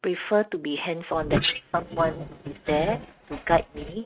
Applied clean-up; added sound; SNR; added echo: neural mask model RNNoise.